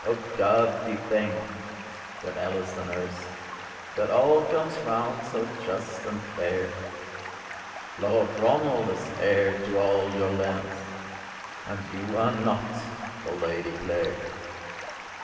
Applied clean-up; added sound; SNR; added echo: none; Stream; 11 dB; reverberation time 2.5 s.